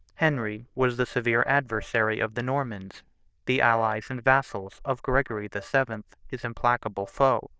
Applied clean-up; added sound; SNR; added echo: neural diffusion model UNIVERSE++.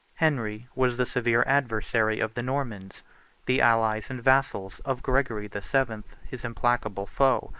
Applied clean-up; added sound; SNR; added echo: neural mask model Resemble Enhance denoiser.